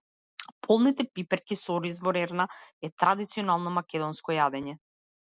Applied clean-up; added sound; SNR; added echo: none; none; none; none.